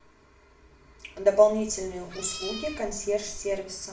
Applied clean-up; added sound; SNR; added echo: none; Meow; 13 dB; reverberation time 0.3 s.